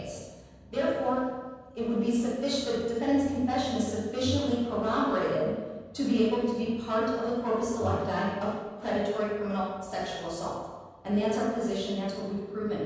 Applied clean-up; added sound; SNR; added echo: none; Bowed string instrument; 14 dB; reverberation time 1.2 s.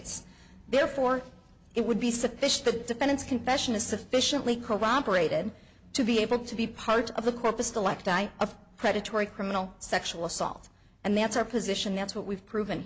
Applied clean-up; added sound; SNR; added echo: none; none; none; none.